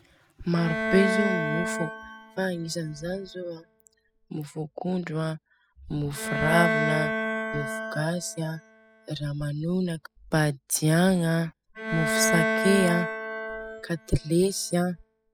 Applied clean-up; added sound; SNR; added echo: classical method spectral subtraction.